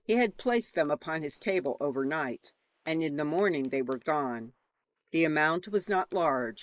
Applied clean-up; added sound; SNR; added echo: neural mask model Resemble Enhance denoiser.